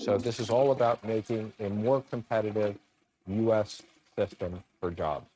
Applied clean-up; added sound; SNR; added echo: neural mask model RNNoise.